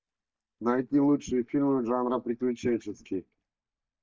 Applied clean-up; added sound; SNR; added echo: neural mask model DeepFilterNet 3.